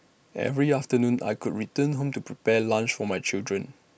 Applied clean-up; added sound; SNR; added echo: none; none; none; none.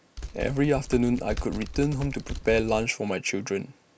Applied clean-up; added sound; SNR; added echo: none; Typing; 9 dB; none.